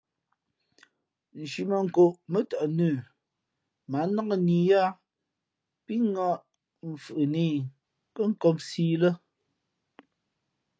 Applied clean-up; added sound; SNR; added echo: none; none; none; none.